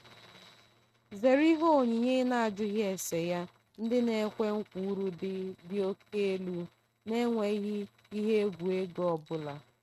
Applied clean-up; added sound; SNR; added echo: neural mask model RNNoise.